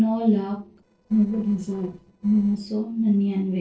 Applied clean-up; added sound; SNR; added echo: neural separator model SepFormer DNS4.